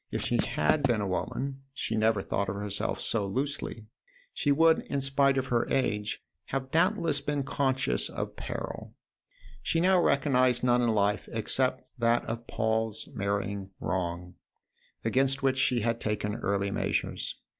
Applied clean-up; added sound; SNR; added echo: none; Writing; 3 dB; none.